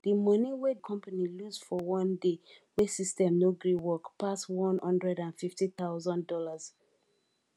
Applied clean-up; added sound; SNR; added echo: none; none; none; none.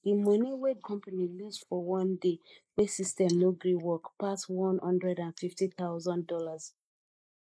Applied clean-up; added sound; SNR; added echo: neural mask model Resemble Enhance denoiser.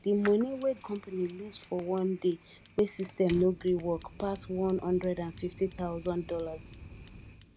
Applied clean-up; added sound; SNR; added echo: none; Fire; 13 dB; none.